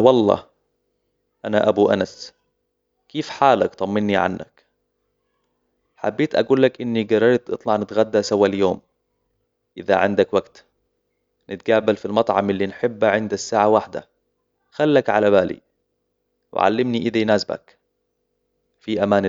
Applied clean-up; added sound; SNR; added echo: none; none; none; none.